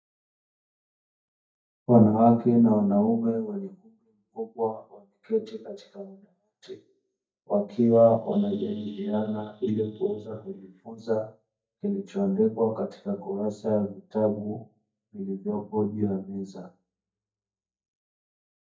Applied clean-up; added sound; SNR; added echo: neural mask model DeepFilterNet 3.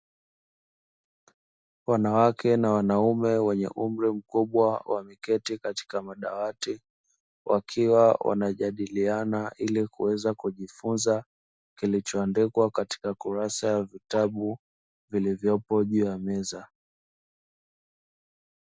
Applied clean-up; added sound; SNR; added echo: none; none; none; none.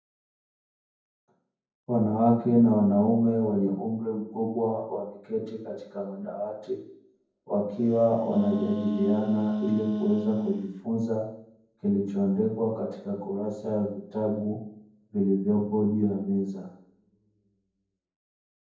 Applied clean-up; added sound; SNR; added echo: none; Wind instrument, woodwind instrument; 2 dB; reverberation time 0.9 s.